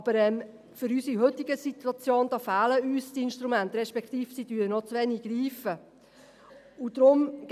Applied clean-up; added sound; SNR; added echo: none; none; none; none.